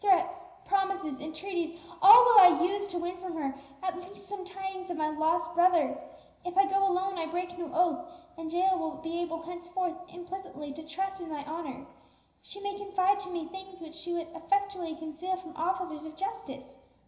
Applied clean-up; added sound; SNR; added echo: none; none; none; reverberation time 0.9 s.